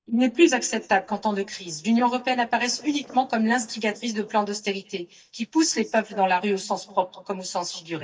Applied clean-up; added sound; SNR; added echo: neural mask model DeepFilterNet 3.